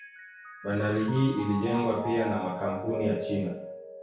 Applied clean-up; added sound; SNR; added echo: none; Mallet percussion; 8 dB; reverberation time 0.6 s.